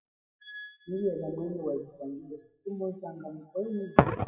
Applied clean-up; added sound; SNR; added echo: classical method WPE with log-MMSE.